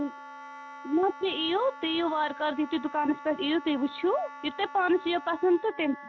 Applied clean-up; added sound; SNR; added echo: none; Wind instrument, woodwind instrument; 15 dB; none.